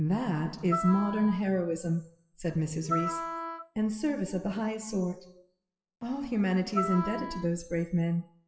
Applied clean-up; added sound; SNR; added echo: classical method WPE with log-MMSE.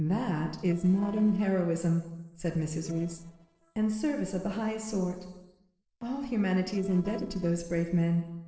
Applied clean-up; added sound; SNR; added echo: neural separator model SepFormer DNS4.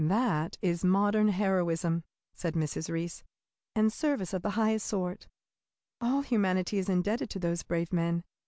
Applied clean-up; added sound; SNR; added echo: none; none; none; none.